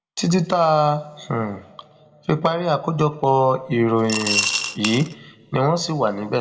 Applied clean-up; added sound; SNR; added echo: none; Coin (dropping) / Glass; 4 dB; reverberation time 1.3 s.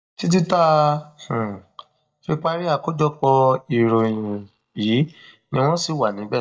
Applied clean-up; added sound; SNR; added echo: neural mask model DeepFilterNet 3.